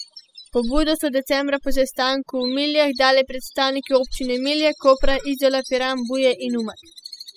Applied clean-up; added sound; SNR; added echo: classical method spectral subtraction.